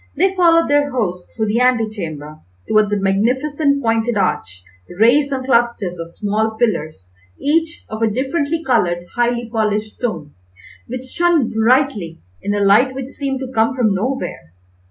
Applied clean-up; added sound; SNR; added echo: none; none; none; none.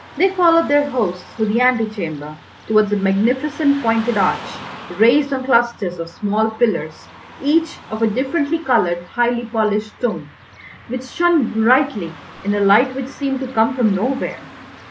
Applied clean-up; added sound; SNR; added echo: none; Car passing by / Traffic noise, roadway noise; 19 dB; none.